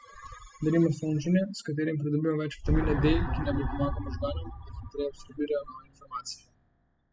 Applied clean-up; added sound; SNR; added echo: classical method spectral subtraction.